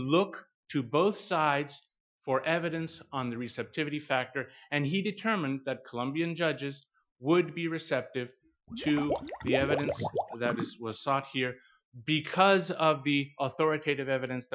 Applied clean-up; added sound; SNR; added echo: classical method Wiener filter.